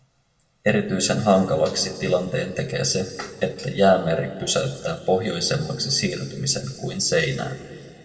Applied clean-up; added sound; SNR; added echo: none; none; none; reverberation time 1.9 s.